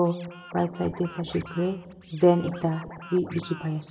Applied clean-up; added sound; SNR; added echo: none; Scratching (performance technique); 18 dB; reverberation time 2.9 s.